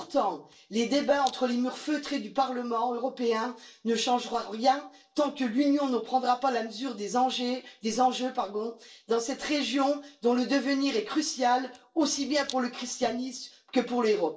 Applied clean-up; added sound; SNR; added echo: neural separator model SepFormer DNS4.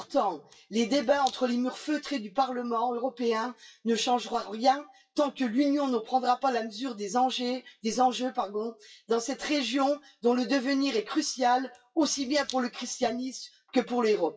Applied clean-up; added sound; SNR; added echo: classical method WPE with log-MMSE.